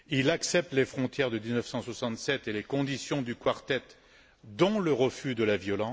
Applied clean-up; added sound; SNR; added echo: none; none; none; none.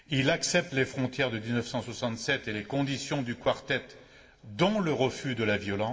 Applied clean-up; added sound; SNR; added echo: none; none; none; reverberation time 0.9 s.